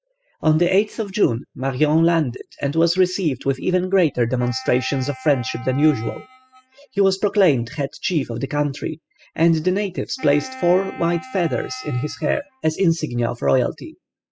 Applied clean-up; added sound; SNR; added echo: classical method spectral subtraction.